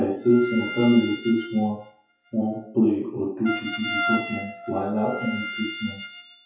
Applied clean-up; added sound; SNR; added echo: classical method WPE with log-MMSE.